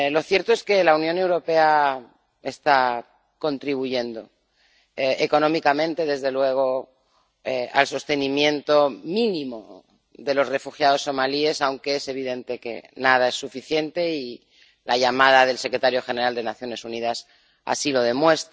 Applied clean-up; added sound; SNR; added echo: none; none; none; none.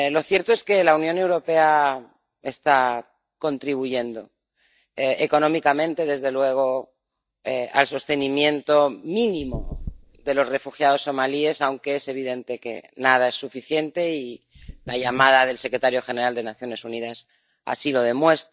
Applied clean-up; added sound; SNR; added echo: neural mask model DeepFilterNet 3.